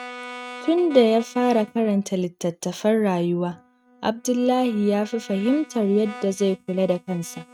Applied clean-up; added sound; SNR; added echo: neural mask model RNNoise.